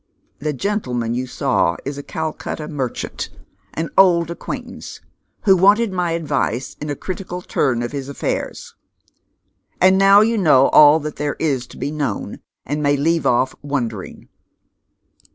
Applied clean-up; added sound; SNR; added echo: none; none; none; none.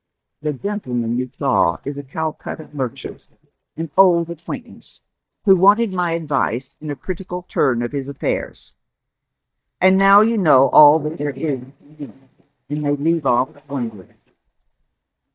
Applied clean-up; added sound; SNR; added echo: neural mask model DeepFilterNet 3.